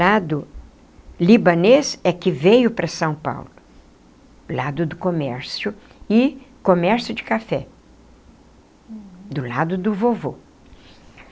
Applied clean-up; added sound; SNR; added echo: none; none; none; none.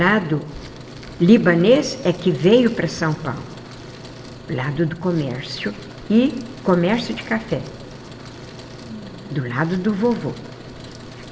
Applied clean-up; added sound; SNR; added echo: none; Truck; 16 dB; reverberation time 1.5 s.